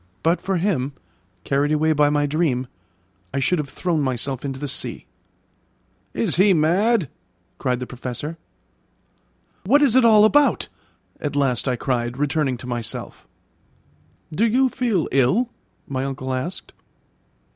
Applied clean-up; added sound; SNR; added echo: none; none; none; none.